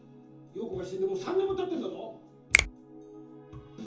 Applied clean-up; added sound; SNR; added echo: none; Finger snapping; -3 dB; reverberation time 0.7 s.